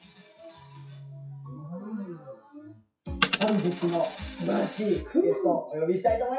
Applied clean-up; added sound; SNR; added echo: classical method WPE with log-MMSE.